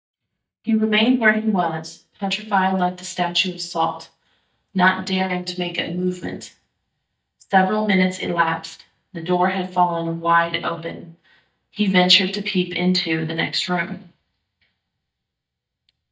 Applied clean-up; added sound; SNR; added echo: neural mask model DeepFilterNet 3.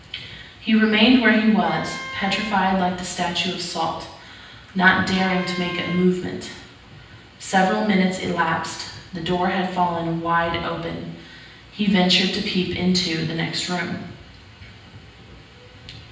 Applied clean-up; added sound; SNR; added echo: none; Wind instrument, woodwind instrument; 14 dB; reverberation time 0.9 s.